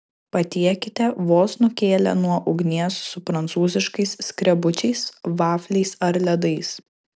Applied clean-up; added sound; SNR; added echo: none; none; none; none.